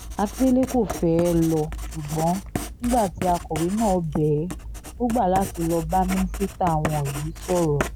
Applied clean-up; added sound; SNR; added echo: none; Writing; 9 dB; none.